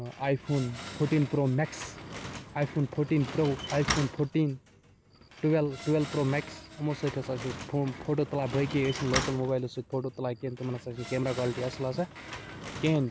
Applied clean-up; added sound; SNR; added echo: none; Slam; 10 dB; none.